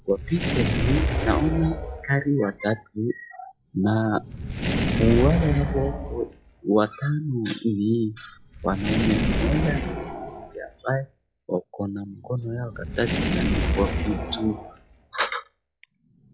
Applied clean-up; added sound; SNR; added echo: classical method log-MMSE.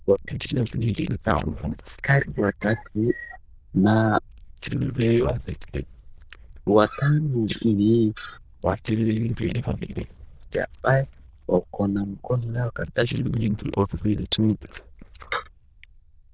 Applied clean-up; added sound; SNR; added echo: neural diffusion model UNIVERSE++.